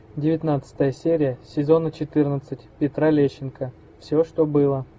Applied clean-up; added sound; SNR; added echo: none; none; none; none.